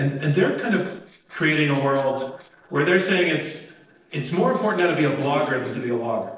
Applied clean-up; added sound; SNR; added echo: neural separator model SepFormer DNS4.